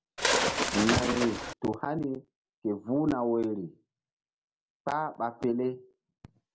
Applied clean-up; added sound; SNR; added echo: none; Bird; -4 dB; none.